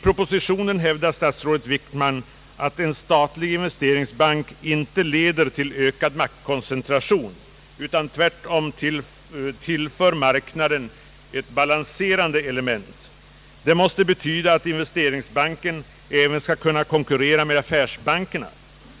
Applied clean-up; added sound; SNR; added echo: none; none; none; none.